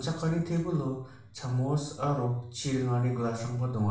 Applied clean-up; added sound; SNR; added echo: none; none; none; reverberation time 0.5 s.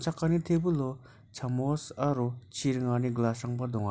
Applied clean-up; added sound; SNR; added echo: none; none; none; none.